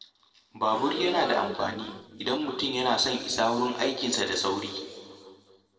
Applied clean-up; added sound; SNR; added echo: neural separator model SepFormer DNS4.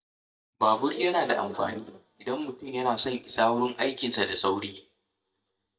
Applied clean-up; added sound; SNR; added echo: neural mask model DeepFilterNet 3.